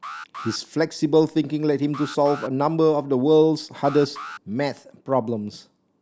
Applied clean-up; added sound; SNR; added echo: none; Alarm; 18 dB; none.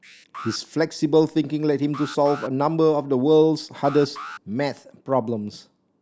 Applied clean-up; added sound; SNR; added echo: neural mask model Resemble Enhance denoiser.